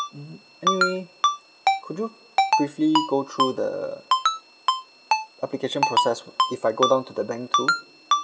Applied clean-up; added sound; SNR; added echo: none; Ringtone; -3 dB; none.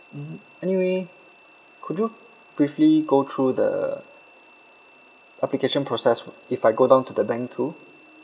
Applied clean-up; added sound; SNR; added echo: none; none; none; none.